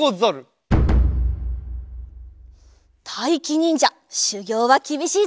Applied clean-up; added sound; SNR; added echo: none; none; none; none.